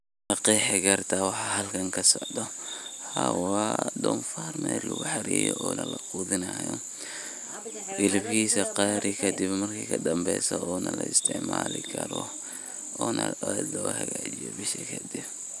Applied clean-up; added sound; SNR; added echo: none; Bird vocalization, bird call, bird song; 17 dB; none.